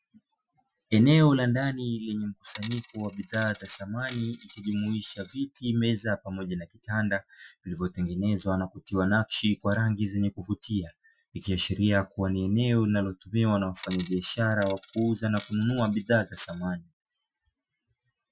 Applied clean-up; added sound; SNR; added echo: classical method Wiener filter.